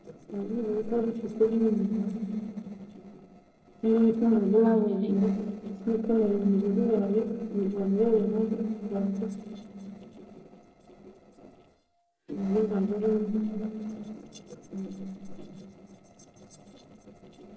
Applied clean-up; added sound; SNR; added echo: neural separator model SepFormer DNS4.